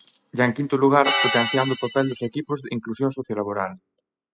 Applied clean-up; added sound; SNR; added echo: classical method spectral subtraction.